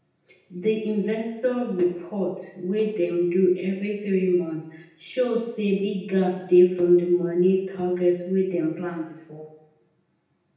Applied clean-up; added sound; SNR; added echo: none; none; none; reverberation time 0.8 s.